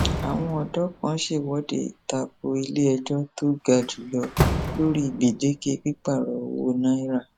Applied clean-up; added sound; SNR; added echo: none; Slam; 7 dB; none.